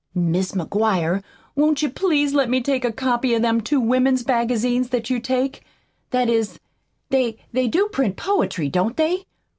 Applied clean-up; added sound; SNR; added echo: none; none; none; none.